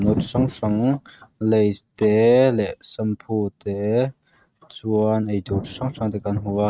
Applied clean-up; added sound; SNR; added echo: neural mask model RNNoise.